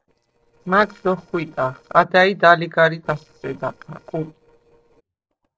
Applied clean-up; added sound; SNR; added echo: neural separator model SepFormer DNS4.